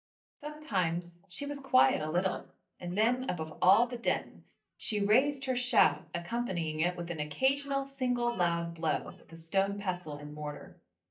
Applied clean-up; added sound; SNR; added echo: neural mask model DeepFilterNet 3.